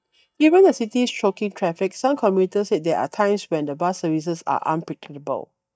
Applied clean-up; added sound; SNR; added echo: neural mask model DeepFilterNet 3.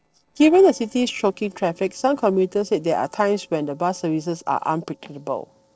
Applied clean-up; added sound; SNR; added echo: neural separator model SepFormer DNS4.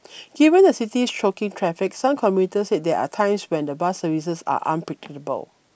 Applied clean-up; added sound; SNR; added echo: none; none; none; none.